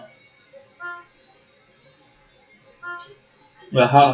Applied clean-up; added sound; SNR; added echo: classical method WPE with log-MMSE.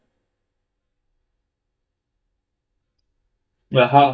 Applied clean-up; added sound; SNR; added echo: neural mask model DeepFilterNet 3.